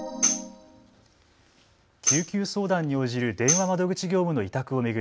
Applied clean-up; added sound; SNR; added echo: none; Tambourine; 4 dB; none.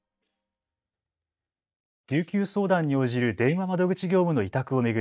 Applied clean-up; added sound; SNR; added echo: neural mask model DeepFilterNet 3.